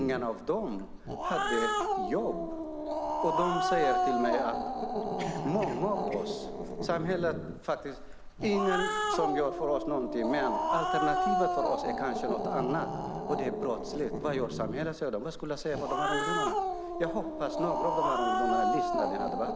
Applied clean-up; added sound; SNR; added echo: none; Growling; -1 dB; none.